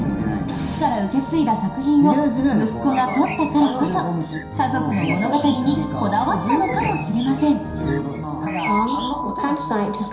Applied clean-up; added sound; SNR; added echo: none; Bird; 16 dB; reverberation time 0.7 s.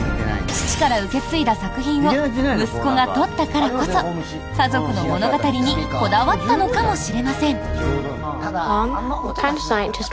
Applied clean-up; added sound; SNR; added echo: none; none; none; none.